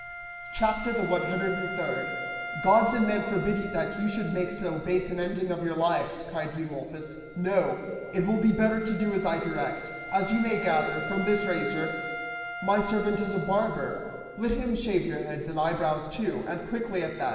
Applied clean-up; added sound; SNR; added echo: none; Wind instrument, woodwind instrument; 11 dB; reverberation time 1.7 s.